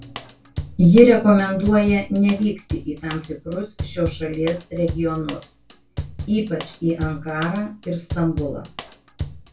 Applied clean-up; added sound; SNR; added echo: none; Drum / Drum kit; 13 dB; reverberation time 0.2 s.